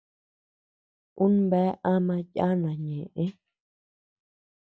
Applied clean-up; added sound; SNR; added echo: none; none; none; none.